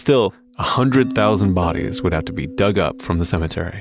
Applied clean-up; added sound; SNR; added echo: none; none; none; none.